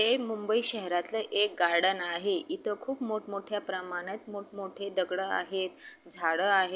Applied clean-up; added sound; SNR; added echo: none; none; none; none.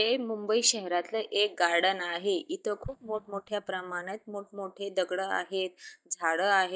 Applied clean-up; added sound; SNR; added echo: neural mask model DeepFilterNet 3.